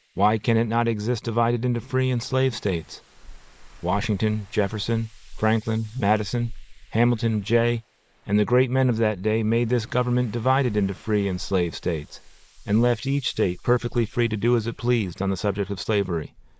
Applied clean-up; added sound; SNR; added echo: neural mask model Resemble Enhance denoiser.